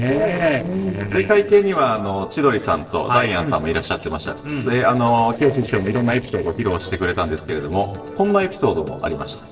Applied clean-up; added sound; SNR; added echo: neural separator model SepFormer DNS4.